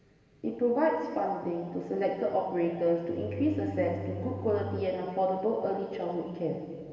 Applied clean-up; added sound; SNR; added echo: none; Bowed string instrument; 9 dB; reverberation time 1.6 s.